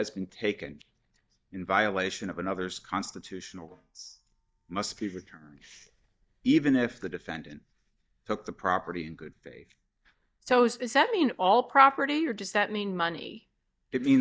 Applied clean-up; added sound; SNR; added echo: neural mask model DeepFilterNet 3.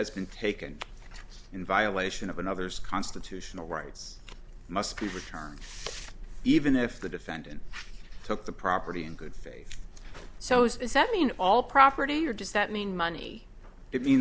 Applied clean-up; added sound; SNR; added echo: none; none; none; none.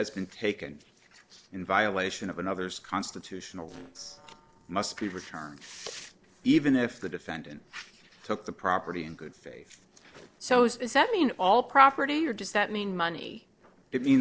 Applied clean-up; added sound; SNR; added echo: neural separator model SepFormer DNS4.